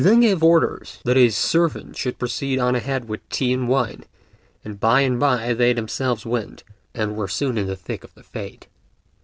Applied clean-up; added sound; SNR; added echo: none; none; none; none.